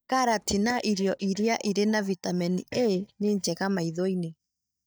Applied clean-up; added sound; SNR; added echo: neural mask model DeepFilterNet 3.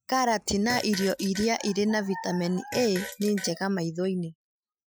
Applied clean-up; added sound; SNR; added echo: classical method Wiener filter.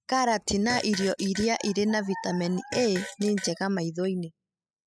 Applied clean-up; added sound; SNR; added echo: classical method spectral subtraction.